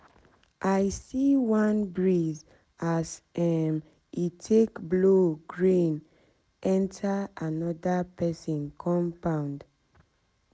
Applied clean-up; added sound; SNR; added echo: none; none; none; none.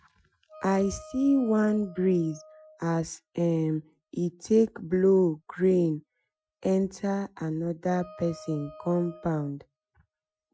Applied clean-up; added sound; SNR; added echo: classical method Wiener filter.